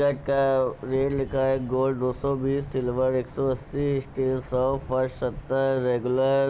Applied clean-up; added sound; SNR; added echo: none; none; none; none.